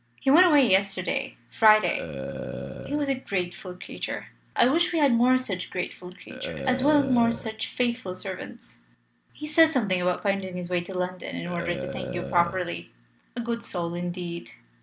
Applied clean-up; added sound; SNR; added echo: none; Burping, eructation; 10 dB; none.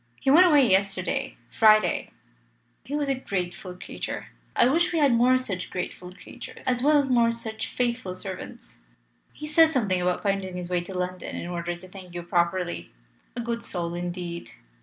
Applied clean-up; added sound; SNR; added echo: none; none; none; none.